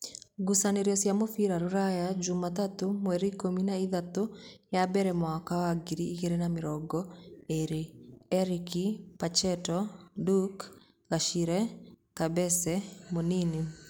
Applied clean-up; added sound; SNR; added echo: none; none; none; none.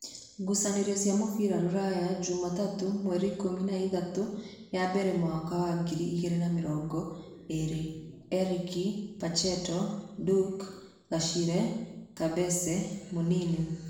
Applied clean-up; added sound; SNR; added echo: none; none; none; reverberation time 0.9 s.